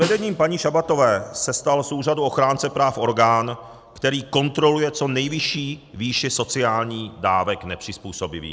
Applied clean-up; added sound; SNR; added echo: none; Snare drum; 13 dB; none.